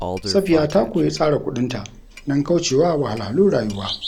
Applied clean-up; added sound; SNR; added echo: none; Bird vocalization, bird call, bird song + Clock; 13 dB; none.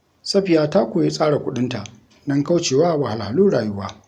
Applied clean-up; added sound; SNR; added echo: none; none; none; none.